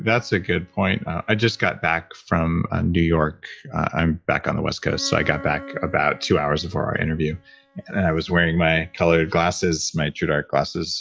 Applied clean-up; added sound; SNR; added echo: classical method log-MMSE.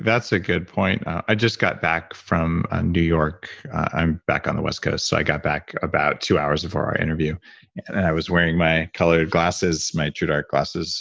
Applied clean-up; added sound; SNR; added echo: none; none; none; none.